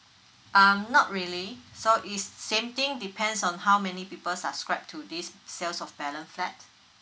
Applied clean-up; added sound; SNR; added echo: none; none; none; none.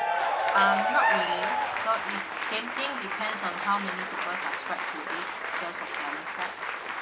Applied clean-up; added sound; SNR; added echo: none; Applause / Cheering; -3 dB; none.